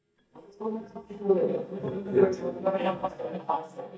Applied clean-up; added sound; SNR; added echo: neural mask model DeepFilterNet 3.